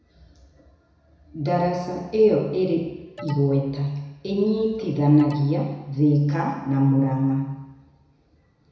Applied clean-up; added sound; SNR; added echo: none; Alarm; 19 dB; reverberation time 1.0 s.